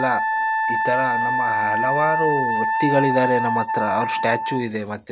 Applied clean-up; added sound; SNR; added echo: none; Wind instrument, woodwind instrument; -2 dB; none.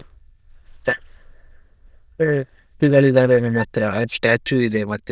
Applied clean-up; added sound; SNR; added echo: neural diffusion model UNIVERSE++.